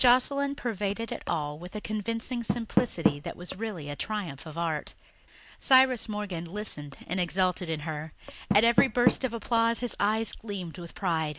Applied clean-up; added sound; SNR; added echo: none; Door; 6 dB; none.